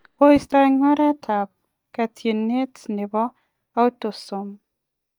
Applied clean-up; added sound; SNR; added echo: neural mask model DeepFilterNet 3.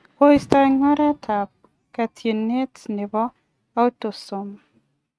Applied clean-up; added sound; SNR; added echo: neural mask model RNNoise.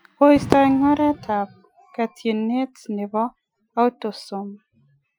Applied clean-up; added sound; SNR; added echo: classical method Wiener filter.